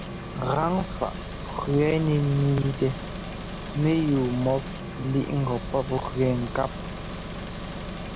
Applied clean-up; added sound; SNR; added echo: none; Engine; 8 dB; none.